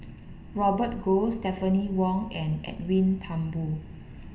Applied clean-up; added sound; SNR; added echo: none; none; none; reverberation time 1.4 s.